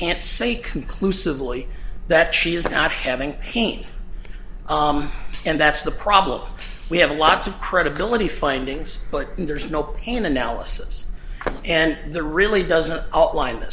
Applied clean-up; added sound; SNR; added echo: none; Fireworks; 17 dB; none.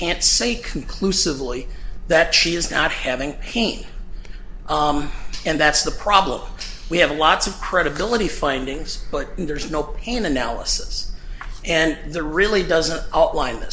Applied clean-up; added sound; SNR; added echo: none; none; none; none.